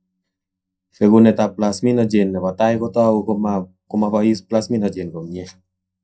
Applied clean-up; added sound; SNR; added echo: neural mask model DeepFilterNet 3.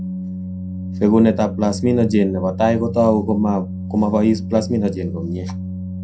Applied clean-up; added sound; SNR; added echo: none; Organ; 8 dB; reverberation time 0.2 s.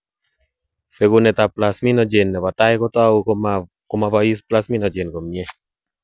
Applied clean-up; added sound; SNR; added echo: none; none; none; none.